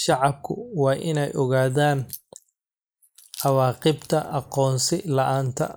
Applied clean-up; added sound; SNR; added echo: neural mask model Resemble Enhance denoiser.